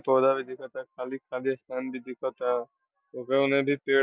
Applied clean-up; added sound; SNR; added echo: none; none; none; none.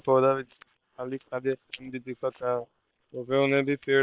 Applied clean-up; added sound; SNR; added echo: neural separator model SepFormer WHAM!.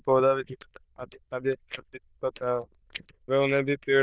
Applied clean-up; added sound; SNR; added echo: neural diffusion model UNIVERSE++.